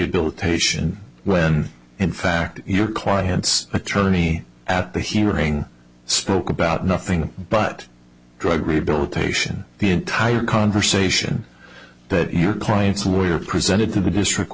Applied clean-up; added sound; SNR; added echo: none; none; none; none.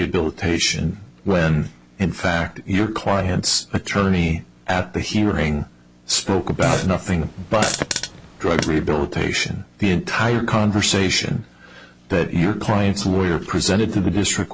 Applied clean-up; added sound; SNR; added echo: none; Fart; 7 dB; none.